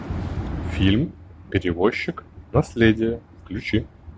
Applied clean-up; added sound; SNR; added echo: none; none; none; none.